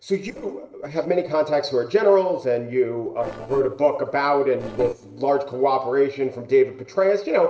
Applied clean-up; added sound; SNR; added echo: neural separator model SepFormer DNS4.